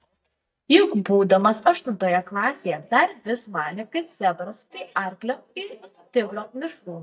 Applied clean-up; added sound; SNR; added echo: neural mask model DeepFilterNet 3.